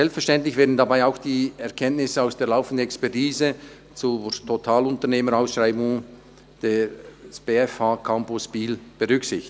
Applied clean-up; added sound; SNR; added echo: none; none; none; none.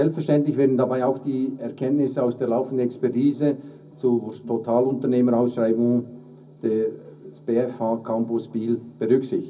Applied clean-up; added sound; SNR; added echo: none; none; none; reverberation time 0.4 s.